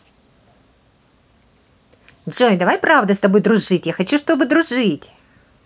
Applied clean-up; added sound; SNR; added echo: none; none; none; none.